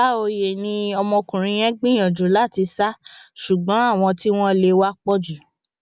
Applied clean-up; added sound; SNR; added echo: none; none; none; none.